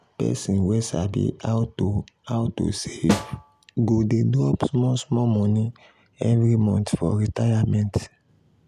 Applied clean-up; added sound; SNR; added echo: none; Snare drum; 6 dB; none.